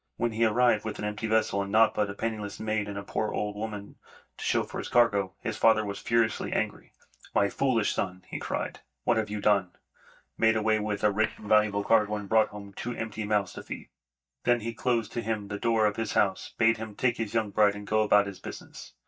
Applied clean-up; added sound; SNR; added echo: neural mask model DeepFilterNet 3.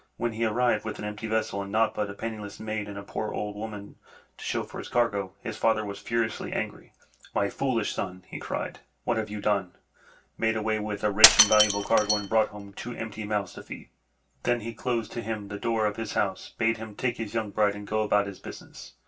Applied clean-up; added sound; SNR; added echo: none; Shatter; -3 dB; reverberation time 0.2 s.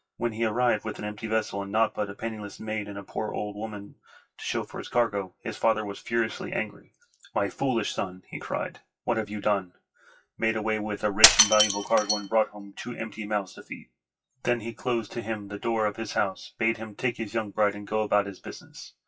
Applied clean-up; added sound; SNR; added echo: classical method WPE with log-MMSE.